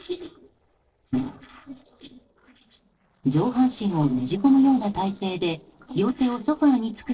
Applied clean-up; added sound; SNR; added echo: neural separator model SepFormer DNS4.